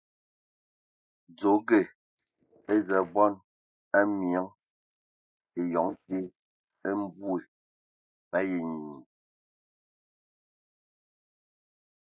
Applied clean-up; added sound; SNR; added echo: neural mask model Resemble Enhance denoiser.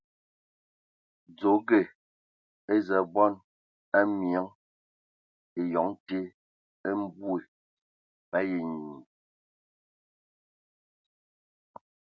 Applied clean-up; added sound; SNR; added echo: none; none; none; none.